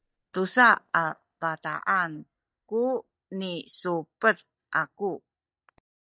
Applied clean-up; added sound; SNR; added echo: neural mask model DeepFilterNet 3.